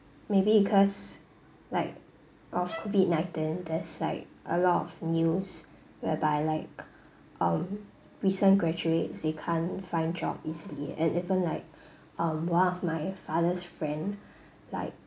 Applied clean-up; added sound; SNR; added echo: none; Bowed string instrument; 14 dB; none.